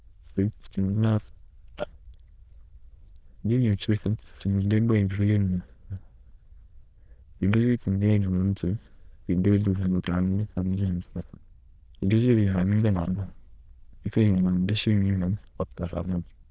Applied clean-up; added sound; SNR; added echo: neural diffusion model UNIVERSE++.